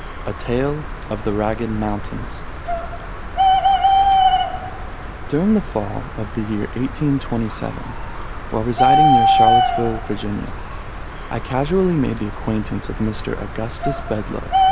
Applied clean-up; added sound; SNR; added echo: none; Bird; -3 dB; none.